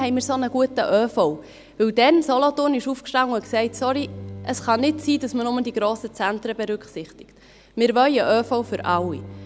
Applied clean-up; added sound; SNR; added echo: none; Bowed string instrument; 20 dB; none.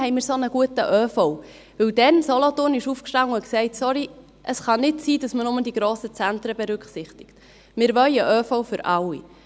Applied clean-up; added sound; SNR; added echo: none; none; none; none.